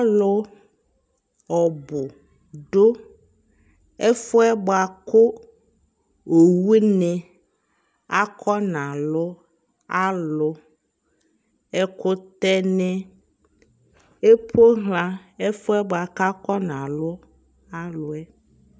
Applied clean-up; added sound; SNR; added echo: none; none; none; none.